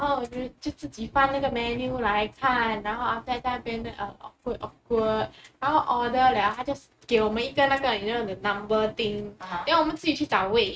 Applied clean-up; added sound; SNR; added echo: neural mask model RNNoise.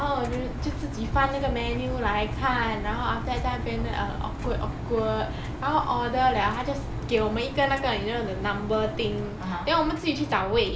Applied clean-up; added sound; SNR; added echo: none; Engine; 8 dB; none.